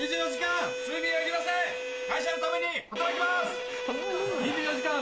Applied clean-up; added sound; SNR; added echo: none; Bowed string instrument; 3 dB; none.